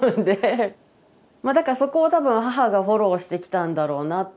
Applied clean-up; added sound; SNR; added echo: none; none; none; none.